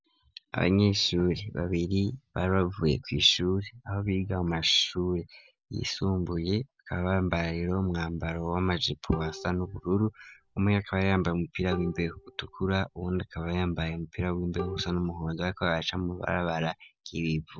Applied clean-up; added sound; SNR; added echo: none; Bowed string instrument; 15 dB; none.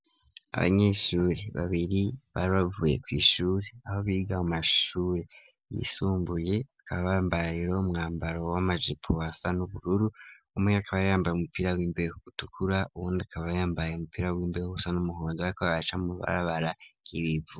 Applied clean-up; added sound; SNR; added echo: none; none; none; none.